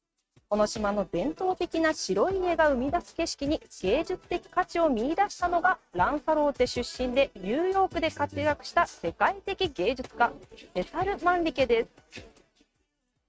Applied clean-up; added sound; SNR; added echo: neural mask model RNNoise.